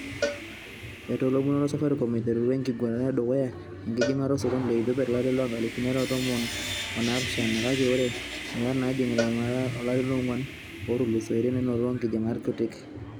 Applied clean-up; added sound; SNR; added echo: none; Sawing + Cowbell; 10 dB; none.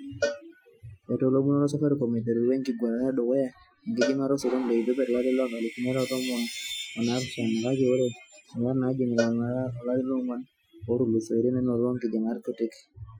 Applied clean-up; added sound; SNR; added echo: classical method Wiener filter.